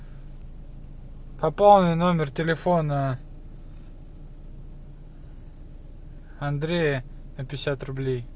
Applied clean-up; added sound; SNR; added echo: none; none; none; none.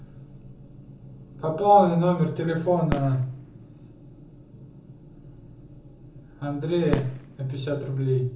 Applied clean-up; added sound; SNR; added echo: none; Fireworks; 14 dB; reverberation time 0.6 s.